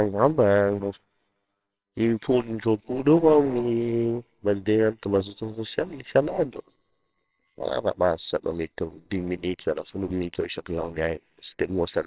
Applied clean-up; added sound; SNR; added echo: neural separator model SepFormer WHAMR!.